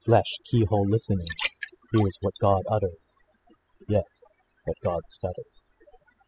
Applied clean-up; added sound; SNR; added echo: classical method spectral subtraction.